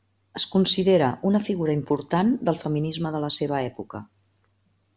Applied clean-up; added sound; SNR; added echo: none; none; none; none.